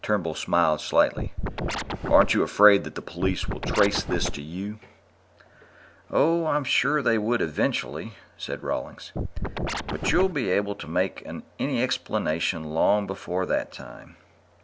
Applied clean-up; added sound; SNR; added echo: none; Scratching (performance technique); 2 dB; none.